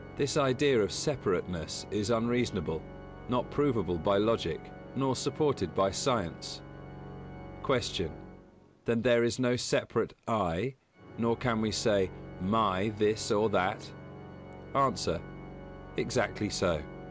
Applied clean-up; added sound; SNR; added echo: none; Organ; 14 dB; none.